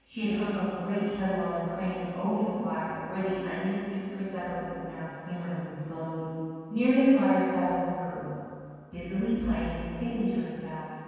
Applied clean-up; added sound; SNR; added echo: none; none; none; reverberation time 2.1 s.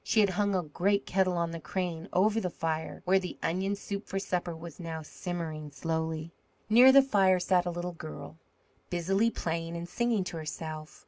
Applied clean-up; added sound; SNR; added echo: none; none; none; none.